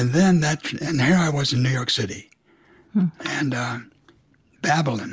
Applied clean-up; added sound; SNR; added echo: none; none; none; none.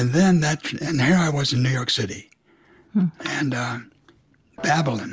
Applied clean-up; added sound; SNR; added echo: none; Piano; 14 dB; none.